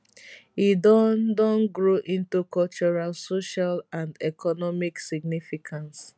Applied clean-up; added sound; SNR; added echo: none; none; none; none.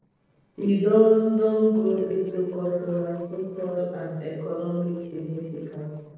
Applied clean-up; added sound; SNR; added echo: neural separator model SepFormer DNS4.